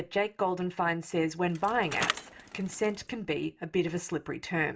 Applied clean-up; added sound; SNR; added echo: none; Bicycle; 8 dB; reverberation time 0.2 s.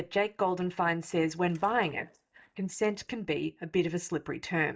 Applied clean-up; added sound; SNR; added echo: neural mask model DeepFilterNet 3.